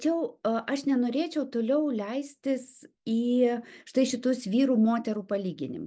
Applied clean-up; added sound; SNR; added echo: none; none; none; none.